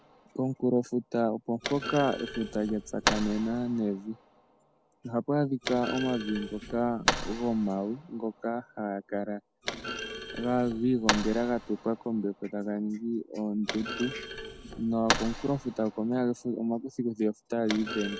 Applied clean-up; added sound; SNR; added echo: none; Thump, thud; 7 dB; none.